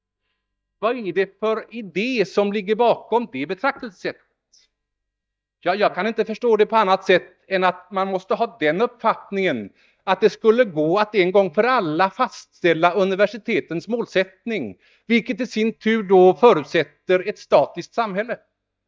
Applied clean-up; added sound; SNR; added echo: neural mask model DeepFilterNet 3.